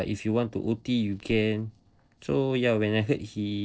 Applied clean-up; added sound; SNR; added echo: neural separator model SepFormer DNS4.